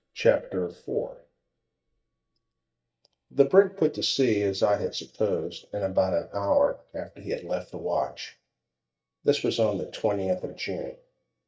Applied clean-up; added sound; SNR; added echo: neural mask model DeepFilterNet 3.